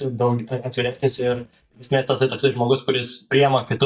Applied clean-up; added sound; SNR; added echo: neural mask model DeepFilterNet 3.